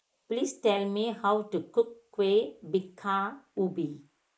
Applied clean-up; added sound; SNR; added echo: neural mask model Resemble Enhance denoiser.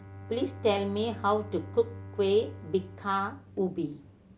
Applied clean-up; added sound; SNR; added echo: none; Bowed string instrument; 14 dB; none.